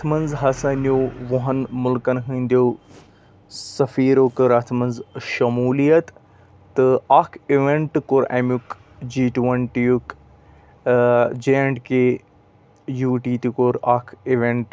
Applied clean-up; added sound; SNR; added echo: none; none; none; none.